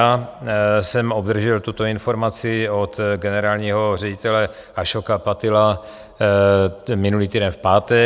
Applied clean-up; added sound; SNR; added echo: none; none; none; none.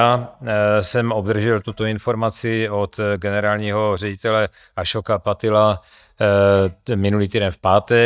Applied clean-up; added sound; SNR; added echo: neural mask model DeepFilterNet 3.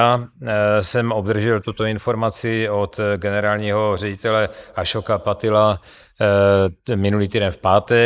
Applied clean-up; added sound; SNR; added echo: neural mask model Resemble Enhance denoiser.